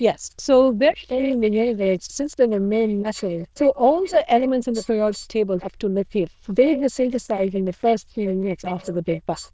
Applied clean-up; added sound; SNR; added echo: neural diffusion model UNIVERSE++.